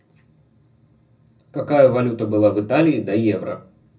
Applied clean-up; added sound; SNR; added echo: none; none; none; reverberation time 0.4 s.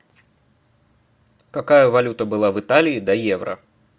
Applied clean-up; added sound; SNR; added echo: none; none; none; none.